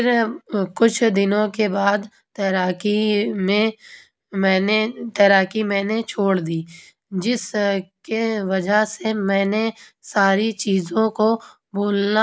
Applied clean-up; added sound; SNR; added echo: none; none; none; none.